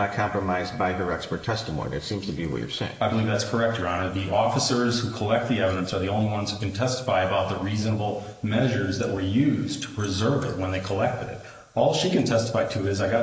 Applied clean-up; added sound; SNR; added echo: neural mask model Resemble Enhance denoiser.